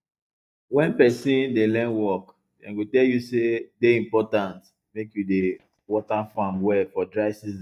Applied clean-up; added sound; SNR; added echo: neural mask model DeepFilterNet 3.